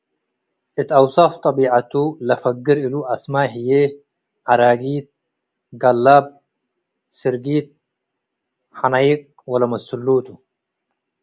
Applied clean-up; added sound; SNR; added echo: none; none; none; none.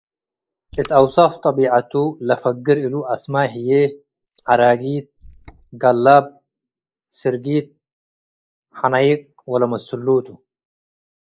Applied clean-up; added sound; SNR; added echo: neural mask model Resemble Enhance denoiser.